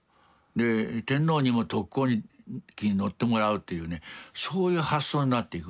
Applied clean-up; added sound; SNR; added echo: none; none; none; none.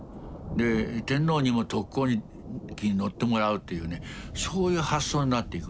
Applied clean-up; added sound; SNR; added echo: none; Thunder; 12 dB; none.